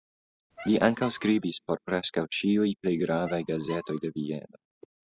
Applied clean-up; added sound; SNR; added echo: classical method spectral subtraction.